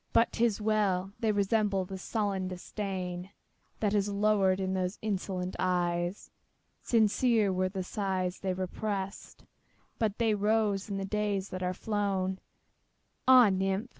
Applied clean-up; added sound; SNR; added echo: none; none; none; none.